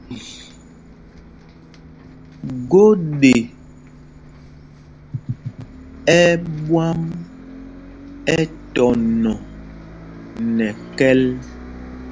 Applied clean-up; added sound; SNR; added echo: none; Bus; 17 dB; none.